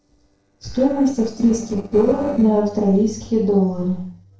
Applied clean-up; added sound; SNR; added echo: neural separator model SepFormer DNS4.